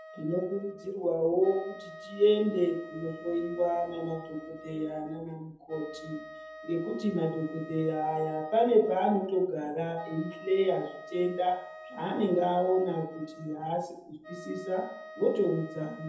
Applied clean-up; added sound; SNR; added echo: none; Wind instrument, woodwind instrument; 17 dB; reverberation time 0.7 s.